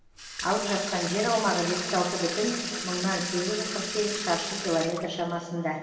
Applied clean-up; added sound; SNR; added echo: none; Sink (filling or washing) / Water tap, faucet; 6 dB; reverberation time 2.4 s.